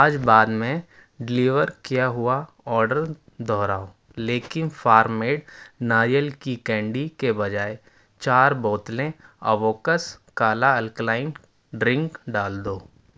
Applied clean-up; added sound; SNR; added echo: none; none; none; none.